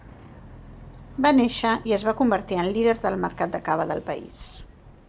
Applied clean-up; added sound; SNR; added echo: none; Boat, Water vehicle; 19 dB; none.